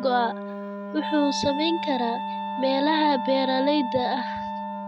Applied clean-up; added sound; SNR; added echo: none; Wind instrument, woodwind instrument + Wind instrument, woodwind instrument; 5 dB; none.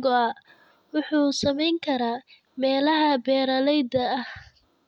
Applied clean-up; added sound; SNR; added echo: none; none; none; none.